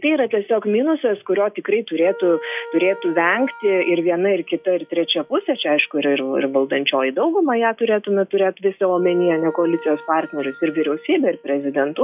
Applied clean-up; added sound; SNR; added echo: classical method log-MMSE.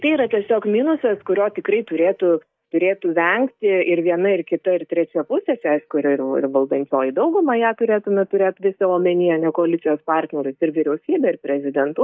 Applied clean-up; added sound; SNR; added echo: neural mask model DeepFilterNet 3.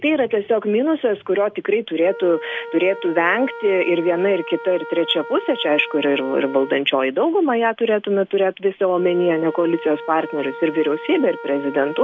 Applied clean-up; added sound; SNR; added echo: none; Wind instrument, woodwind instrument; 15 dB; none.